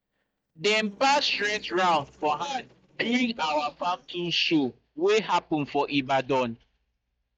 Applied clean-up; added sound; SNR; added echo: neural mask model DeepFilterNet 3.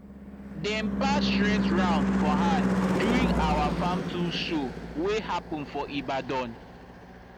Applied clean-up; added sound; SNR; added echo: none; Car passing by / Engine / Truck; -3 dB; none.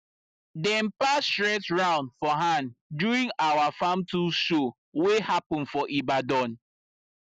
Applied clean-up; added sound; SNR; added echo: none; none; none; none.